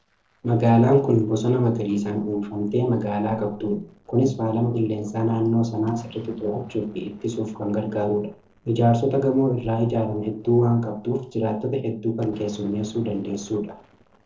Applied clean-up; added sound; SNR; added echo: neural separator model SepFormer DNS4.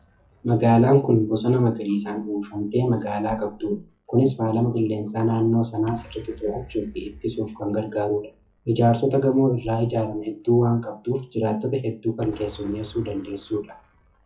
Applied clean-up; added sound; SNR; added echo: classical method WPE with log-MMSE.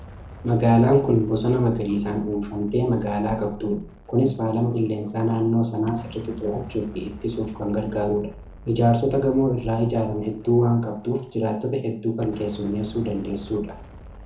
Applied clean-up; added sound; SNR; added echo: none; Explosion; 19 dB; reverberation time 0.6 s.